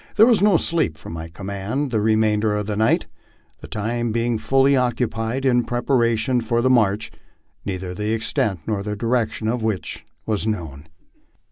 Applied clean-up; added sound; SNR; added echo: none; none; none; none.